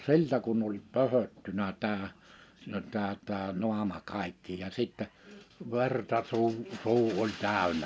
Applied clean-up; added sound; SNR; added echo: none; none; none; none.